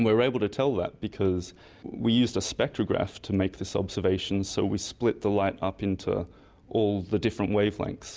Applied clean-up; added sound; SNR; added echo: none; none; none; none.